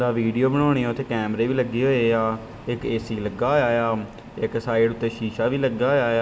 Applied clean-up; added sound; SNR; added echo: none; none; none; none.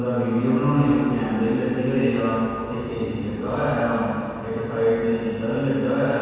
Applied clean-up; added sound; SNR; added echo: none; none; none; reverberation time 2.1 s.